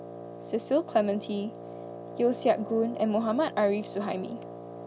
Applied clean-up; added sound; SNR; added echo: none; Wind instrument, woodwind instrument; 12 dB; none.